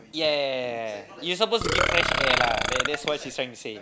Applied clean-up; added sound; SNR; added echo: none; Burping, eructation; -3 dB; none.